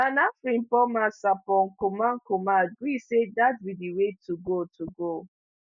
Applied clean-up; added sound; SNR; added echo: none; none; none; none.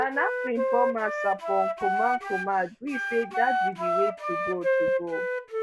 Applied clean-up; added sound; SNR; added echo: none; Wind instrument, woodwind instrument; -2 dB; none.